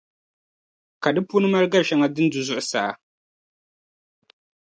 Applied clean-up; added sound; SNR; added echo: none; none; none; none.